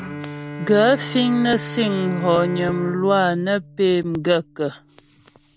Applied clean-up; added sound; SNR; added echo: none; Bowed string instrument; 13 dB; none.